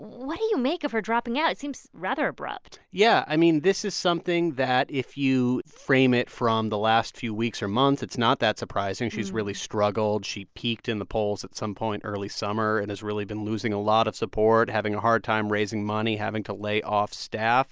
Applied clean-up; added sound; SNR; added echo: none; none; none; none.